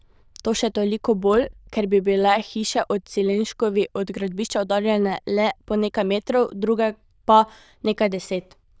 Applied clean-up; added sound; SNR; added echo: neural diffusion model UNIVERSE++.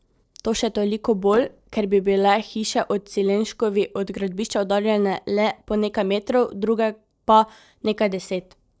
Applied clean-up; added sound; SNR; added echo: neural separator model SepFormer DNS4.